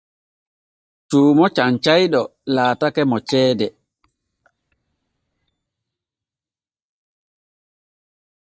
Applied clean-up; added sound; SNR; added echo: neural mask model DeepFilterNet 3.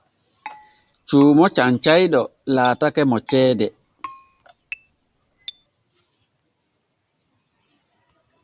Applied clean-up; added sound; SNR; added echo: none; Keyboard (musical); 19 dB; none.